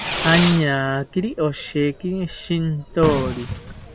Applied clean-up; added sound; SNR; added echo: none; Fireworks; 6 dB; none.